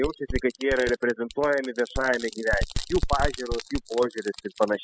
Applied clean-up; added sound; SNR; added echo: classical method spectral subtraction.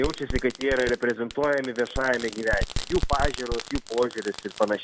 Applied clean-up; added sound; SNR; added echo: none; Fireworks; 6 dB; none.